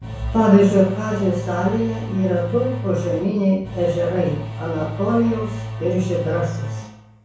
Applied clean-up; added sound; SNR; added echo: none; Engine / Domestic sounds, home sounds; 8 dB; reverberation time 0.6 s.